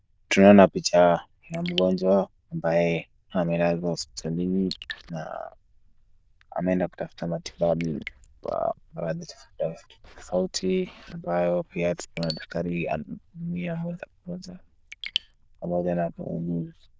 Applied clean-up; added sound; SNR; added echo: neural diffusion model UNIVERSE++.